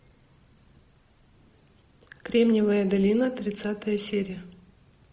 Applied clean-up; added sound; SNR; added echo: none; none; none; none.